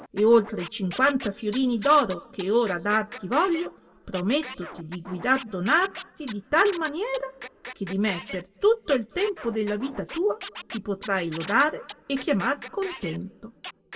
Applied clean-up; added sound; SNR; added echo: none; Scratching (performance technique); 16 dB; reverberation time 1.9 s.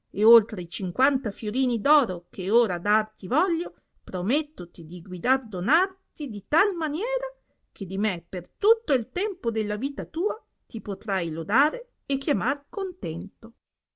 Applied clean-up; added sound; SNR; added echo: none; none; none; none.